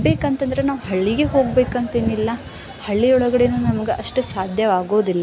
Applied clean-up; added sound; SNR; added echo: none; none; none; none.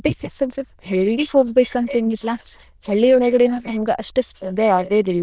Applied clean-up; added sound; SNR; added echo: neural diffusion model UNIVERSE++.